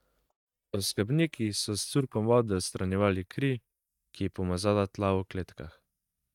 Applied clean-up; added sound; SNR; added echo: neural mask model DeepFilterNet 3.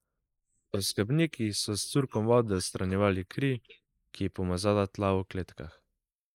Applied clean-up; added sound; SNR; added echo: neural mask model Resemble Enhance denoiser.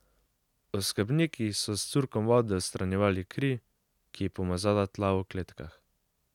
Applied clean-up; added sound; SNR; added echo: none; none; none; none.